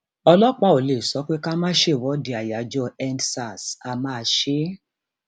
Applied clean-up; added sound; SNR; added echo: none; none; none; none.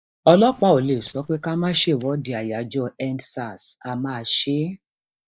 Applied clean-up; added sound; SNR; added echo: neural mask model DeepFilterNet 3.